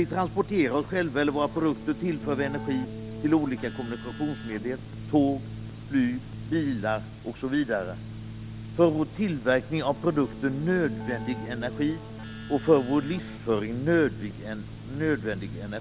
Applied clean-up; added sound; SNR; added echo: none; Keyboard (musical); 11 dB; none.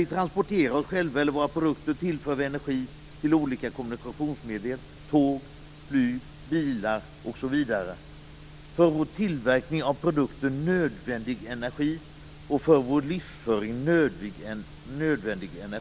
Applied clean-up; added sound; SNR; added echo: none; none; none; none.